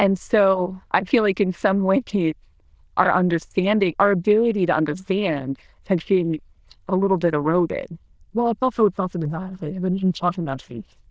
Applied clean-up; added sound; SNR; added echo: neural diffusion model UNIVERSE++.